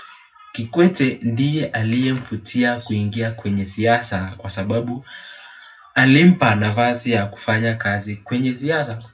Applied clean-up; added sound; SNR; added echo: none; none; none; reverberation time 0.2 s.